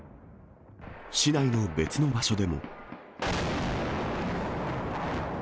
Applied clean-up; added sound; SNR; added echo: none; none; none; none.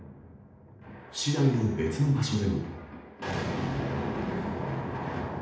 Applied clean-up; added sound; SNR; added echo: none; none; none; reverberation time 0.8 s.